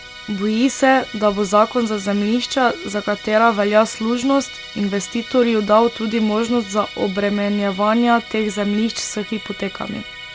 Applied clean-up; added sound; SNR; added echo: none; Musical instrument; 16 dB; none.